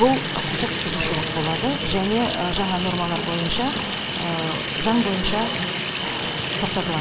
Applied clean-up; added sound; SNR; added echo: none; Sink (filling or washing) / Water tap, faucet; 1 dB; none.